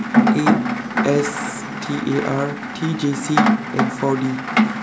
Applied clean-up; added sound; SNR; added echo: none; Rain; -3 dB; none.